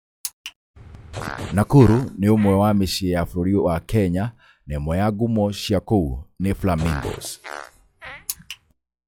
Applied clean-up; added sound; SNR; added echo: classical method log-MMSE.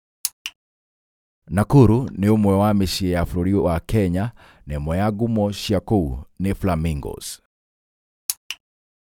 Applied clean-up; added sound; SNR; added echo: none; none; none; none.